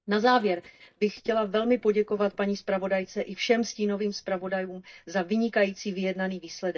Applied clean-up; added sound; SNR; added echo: neural mask model DeepFilterNet 3.